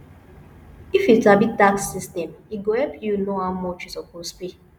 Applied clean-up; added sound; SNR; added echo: none; none; none; none.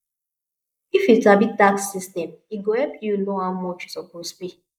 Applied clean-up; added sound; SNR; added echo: neural mask model Resemble Enhance denoiser.